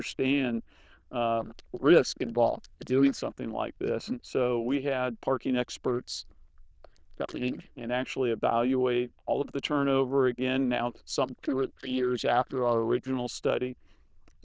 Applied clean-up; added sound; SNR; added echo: neural diffusion model UNIVERSE++.